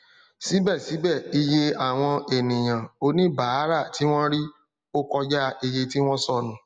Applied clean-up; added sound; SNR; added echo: none; none; none; none.